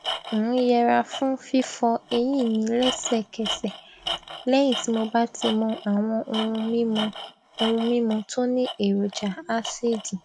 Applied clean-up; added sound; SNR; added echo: none; Tools; 11 dB; none.